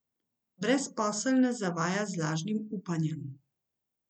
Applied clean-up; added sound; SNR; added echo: none; none; none; none.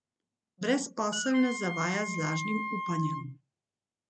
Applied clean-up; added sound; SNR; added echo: none; Wind instrument, woodwind instrument; 5 dB; none.